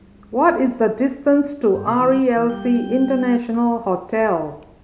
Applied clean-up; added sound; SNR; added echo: none; Organ; 16 dB; none.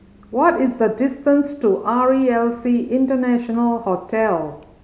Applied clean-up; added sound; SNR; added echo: none; none; none; none.